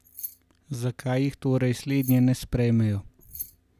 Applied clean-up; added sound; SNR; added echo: none; Keys jangling; 9 dB; none.